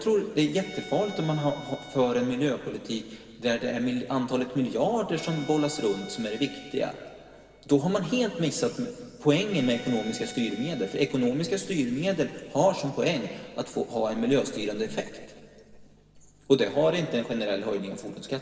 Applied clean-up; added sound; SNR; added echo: none; Bowed string instrument; 19 dB; reverberation time 2.2 s.